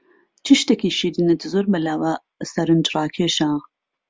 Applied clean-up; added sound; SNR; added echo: none; none; none; none.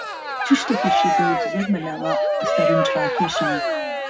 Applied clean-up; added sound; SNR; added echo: none; Cheering; -4 dB; reverberation time 0.4 s.